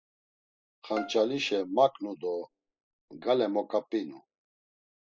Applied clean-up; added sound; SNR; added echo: classical method spectral subtraction.